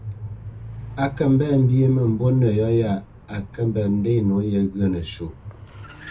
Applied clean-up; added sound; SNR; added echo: none; Car; 19 dB; reverberation time 0.2 s.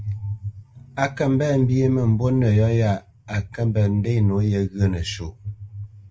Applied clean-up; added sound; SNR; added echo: none; none; none; none.